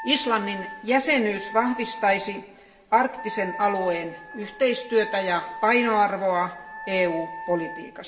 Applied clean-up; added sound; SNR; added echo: none; Wind instrument, woodwind instrument; 13 dB; reverberation time 2.6 s.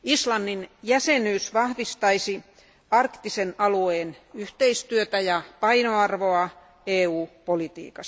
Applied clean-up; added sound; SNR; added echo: none; none; none; none.